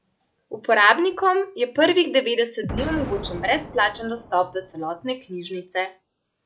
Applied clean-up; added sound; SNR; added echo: none; Explosion; 15 dB; none.